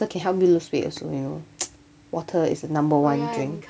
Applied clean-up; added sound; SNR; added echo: none; none; none; none.